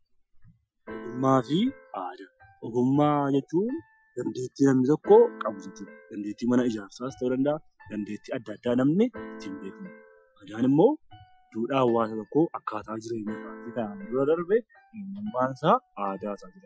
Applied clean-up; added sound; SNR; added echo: classical method Wiener filter.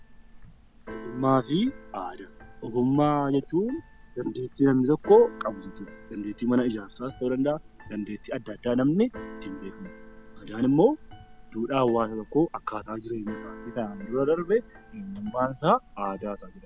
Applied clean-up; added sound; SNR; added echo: none; Keyboard (musical); 18 dB; none.